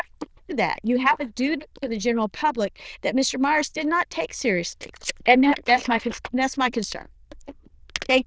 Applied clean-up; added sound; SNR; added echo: neural diffusion model UNIVERSE++.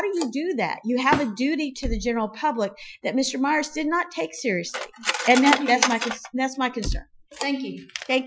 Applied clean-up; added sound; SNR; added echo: classical method Wiener filter.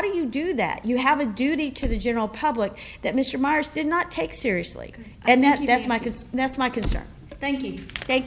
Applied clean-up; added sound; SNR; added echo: none; none; none; none.